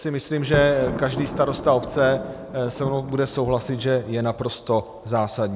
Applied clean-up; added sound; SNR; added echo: none; Thunder; 11 dB; none.